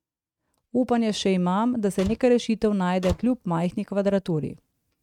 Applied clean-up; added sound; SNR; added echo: neural mask model RNNoise.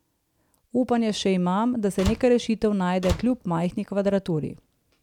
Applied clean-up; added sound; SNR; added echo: none; Slam; 10 dB; none.